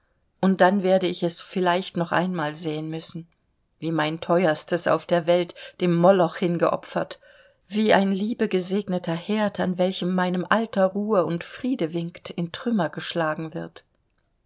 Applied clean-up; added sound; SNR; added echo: none; none; none; none.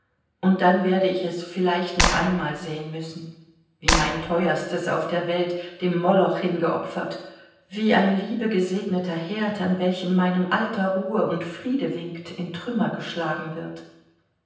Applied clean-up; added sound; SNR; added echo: none; Clapping; 0 dB; reverberation time 0.9 s.